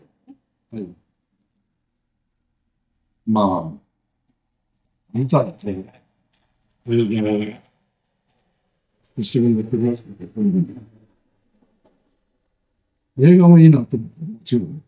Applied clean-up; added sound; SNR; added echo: neural mask model DeepFilterNet 3.